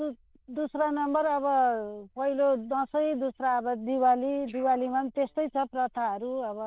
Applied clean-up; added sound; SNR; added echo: neural diffusion model UNIVERSE++.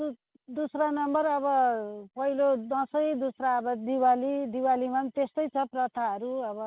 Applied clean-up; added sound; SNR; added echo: none; none; none; none.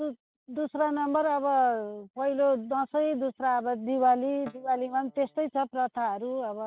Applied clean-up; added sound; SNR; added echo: neural mask model DeepFilterNet 3.